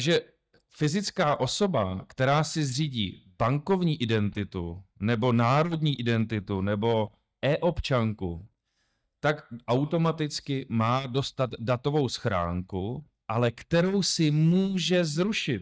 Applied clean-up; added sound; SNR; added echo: neural mask model DeepFilterNet 3.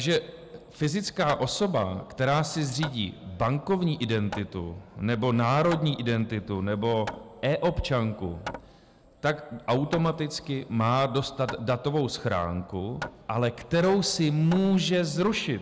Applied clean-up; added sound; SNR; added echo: none; Hammer; 18 dB; none.